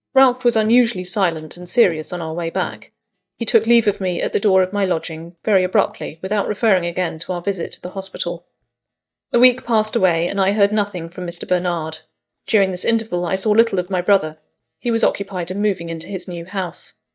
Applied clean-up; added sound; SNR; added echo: neural mask model DeepFilterNet 3.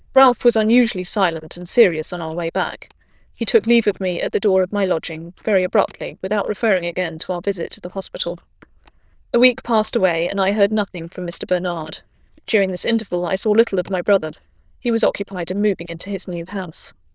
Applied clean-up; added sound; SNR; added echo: neural diffusion model UNIVERSE++.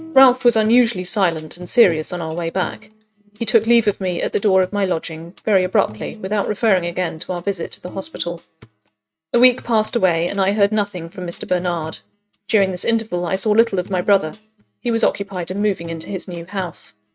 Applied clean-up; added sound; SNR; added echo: neural mask model RNNoise.